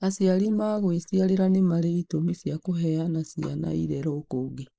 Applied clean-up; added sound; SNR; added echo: neural mask model Resemble Enhance denoiser.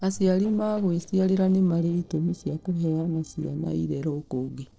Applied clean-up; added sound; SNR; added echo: neural separator model SepFormer DNS4.